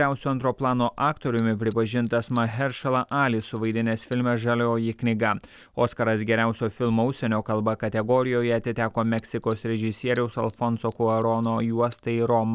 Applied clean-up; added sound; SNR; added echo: none; Bell; 10 dB; none.